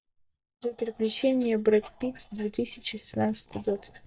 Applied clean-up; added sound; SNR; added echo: neural mask model DeepFilterNet 3.